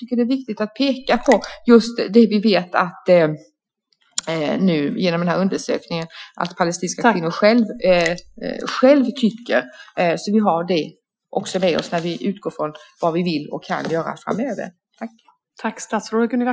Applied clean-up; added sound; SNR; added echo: classical method Wiener filter.